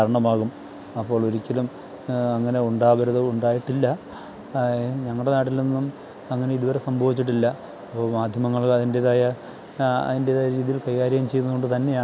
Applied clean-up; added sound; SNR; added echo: none; none; none; none.